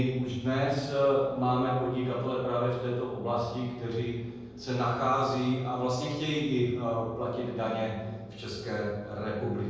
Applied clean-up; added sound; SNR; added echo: none; none; none; reverberation time 1.3 s.